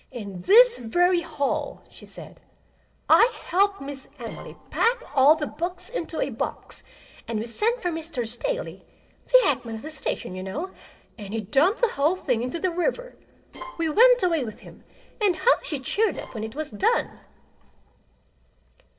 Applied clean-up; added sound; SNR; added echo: neural separator model SepFormer DNS4.